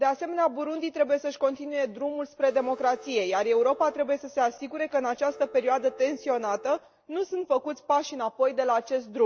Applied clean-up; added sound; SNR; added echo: neural mask model DeepFilterNet 3.